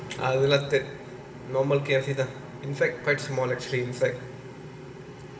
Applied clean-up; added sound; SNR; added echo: none; Bowed string instrument; 19 dB; reverberation time 2.1 s.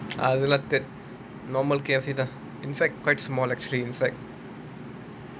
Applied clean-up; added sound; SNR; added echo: none; none; none; none.